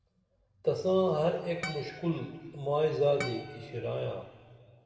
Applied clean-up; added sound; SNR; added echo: none; Harp; 14 dB; reverberation time 2.0 s.